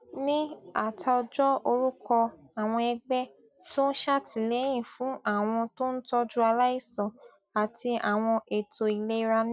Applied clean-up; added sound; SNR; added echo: none; none; none; none.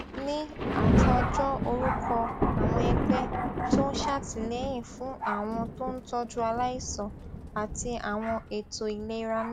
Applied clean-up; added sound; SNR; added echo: none; Thunder; -3 dB; none.